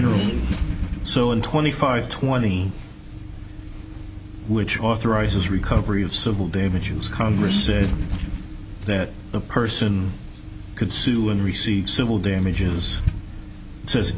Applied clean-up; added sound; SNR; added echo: none; Accelerating, revving, vroom; 5 dB; none.